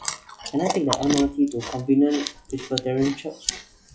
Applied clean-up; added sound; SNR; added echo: classical method log-MMSE.